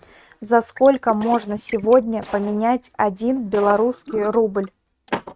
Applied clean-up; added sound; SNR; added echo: neural mask model RNNoise.